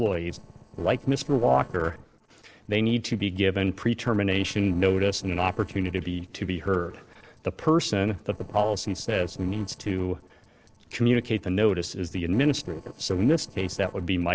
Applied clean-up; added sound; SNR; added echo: neural separator model SepFormer DNS4.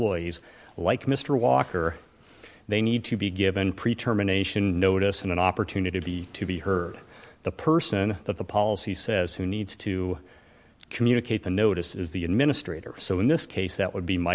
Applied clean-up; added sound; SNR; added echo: none; none; none; none.